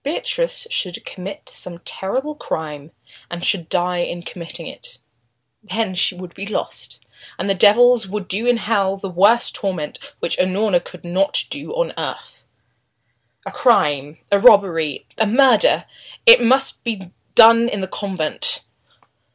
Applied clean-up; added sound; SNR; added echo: none; none; none; none.